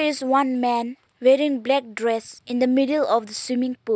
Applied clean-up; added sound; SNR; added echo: none; none; none; none.